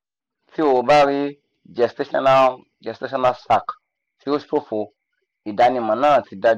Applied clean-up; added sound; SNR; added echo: none; none; none; none.